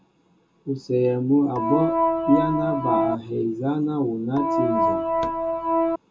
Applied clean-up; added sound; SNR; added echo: none; Organ; -2 dB; reverberation time 0.2 s.